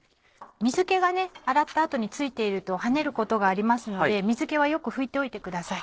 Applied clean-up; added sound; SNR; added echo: neural separator model SepFormer DNS4.